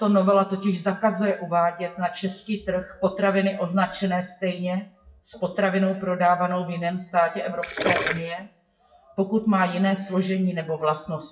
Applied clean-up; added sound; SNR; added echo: classical method WPE with log-MMSE.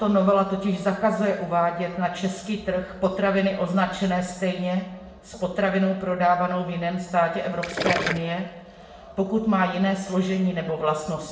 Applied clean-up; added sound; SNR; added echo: none; Gurgling; 10 dB; reverberation time 0.7 s.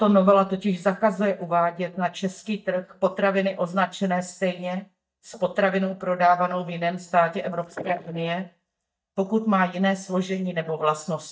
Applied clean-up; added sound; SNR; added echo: neural mask model DeepFilterNet 3.